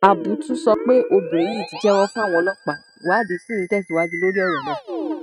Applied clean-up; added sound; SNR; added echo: neural mask model RNNoise.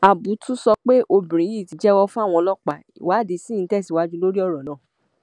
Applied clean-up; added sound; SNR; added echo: none; none; none; none.